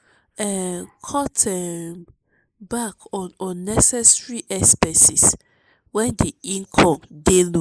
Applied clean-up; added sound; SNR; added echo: neural mask model Resemble Enhance denoiser.